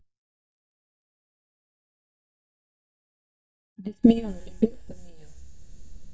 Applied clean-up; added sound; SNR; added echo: neural mask model DeepFilterNet 3.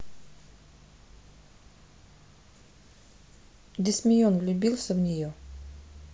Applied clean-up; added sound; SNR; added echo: none; none; none; none.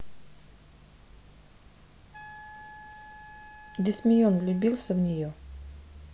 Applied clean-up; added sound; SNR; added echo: none; Wind instrument, woodwind instrument; 19 dB; none.